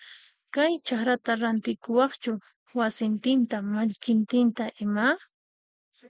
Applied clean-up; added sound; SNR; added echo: none; none; none; none.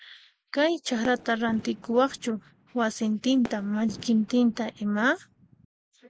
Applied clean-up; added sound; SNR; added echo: none; Fireworks; 19 dB; none.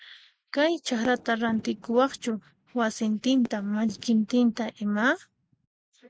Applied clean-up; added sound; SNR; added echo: neural mask model RNNoise.